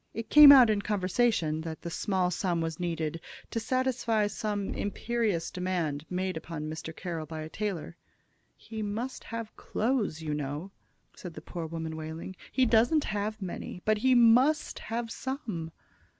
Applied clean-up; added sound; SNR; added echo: none; Knock; 17 dB; none.